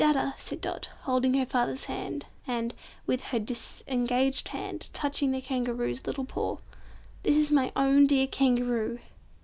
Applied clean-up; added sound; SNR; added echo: none; none; none; none.